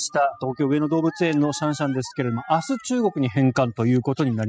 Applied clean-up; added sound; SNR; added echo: classical method spectral subtraction.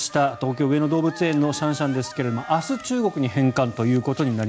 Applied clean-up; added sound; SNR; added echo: none; Wind instrument, woodwind instrument + Gasp; 19 dB; none.